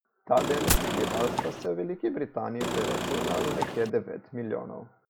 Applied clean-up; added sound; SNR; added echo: none; Engine / Car + Gunshot, gunfire; 0 dB; none.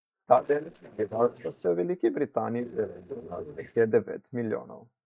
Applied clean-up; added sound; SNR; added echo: neural mask model DeepFilterNet 3.